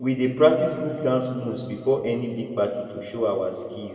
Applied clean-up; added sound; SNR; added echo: none; none; none; reverberation time 2.0 s.